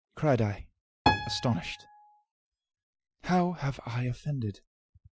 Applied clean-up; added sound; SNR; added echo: classical method Wiener filter.